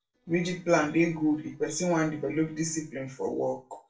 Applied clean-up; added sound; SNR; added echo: neural separator model SepFormer DNS4.